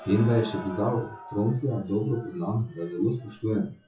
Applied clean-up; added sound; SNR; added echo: classical method WPE with log-MMSE.